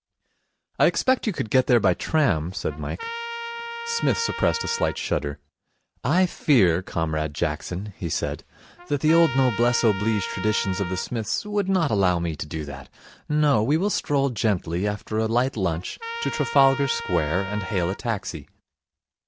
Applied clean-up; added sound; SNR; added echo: none; Trumpet; 11 dB; none.